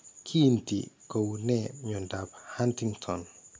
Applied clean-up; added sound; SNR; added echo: none; none; none; none.